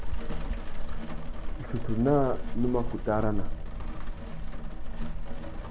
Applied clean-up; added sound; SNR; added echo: none; Rain; -4 dB; none.